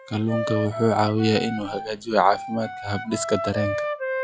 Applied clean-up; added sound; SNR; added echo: classical method log-MMSE.